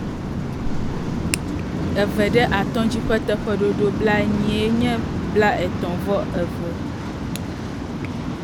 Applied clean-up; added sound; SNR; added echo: none; Waves, surf; 2 dB; none.